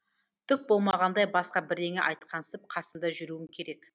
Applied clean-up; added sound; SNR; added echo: none; none; none; none.